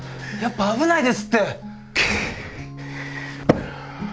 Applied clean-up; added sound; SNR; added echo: none; Guitar; 12 dB; none.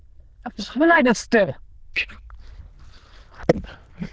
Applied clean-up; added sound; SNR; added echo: neural diffusion model UNIVERSE++.